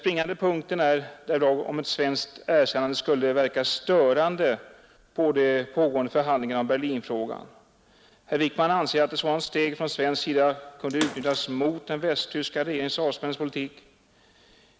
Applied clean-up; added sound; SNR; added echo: none; Bathtub (filling or washing) / Water / Splash, splatter; 15 dB; none.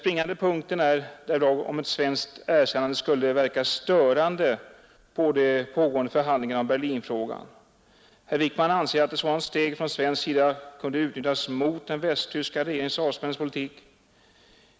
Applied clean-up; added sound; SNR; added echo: none; none; none; none.